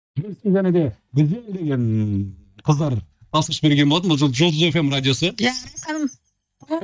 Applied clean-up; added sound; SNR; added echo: neural mask model DeepFilterNet 3.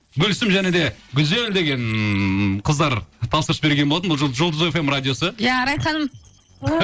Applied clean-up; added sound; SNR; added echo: neural separator model SepFormer DNS4.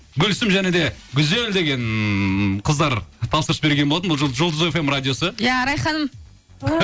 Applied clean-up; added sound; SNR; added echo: none; none; none; none.